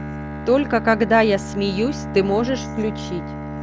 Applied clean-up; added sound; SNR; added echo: none; Bowed string instrument; 8 dB; none.